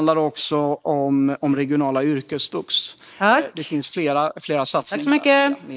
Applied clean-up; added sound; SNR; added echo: neural mask model Resemble Enhance denoiser.